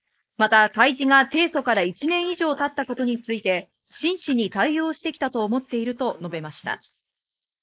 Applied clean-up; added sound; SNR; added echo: neural mask model Resemble Enhance denoiser.